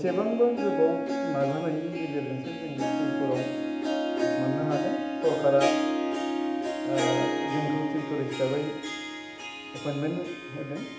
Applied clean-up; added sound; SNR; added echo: none; Harp; 0 dB; reverberation time 0.8 s.